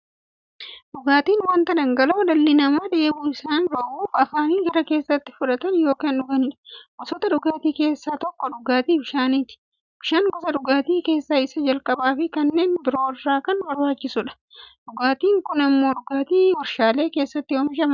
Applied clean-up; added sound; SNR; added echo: none; none; none; none.